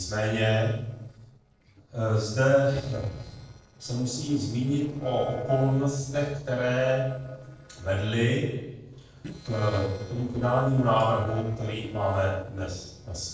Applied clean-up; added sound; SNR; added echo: neural separator model SepFormer DNS4.